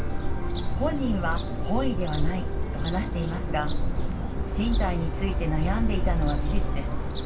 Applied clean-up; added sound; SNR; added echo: none; Gull, seagull / Fowl; -5 dB; reverberation time 0.2 s.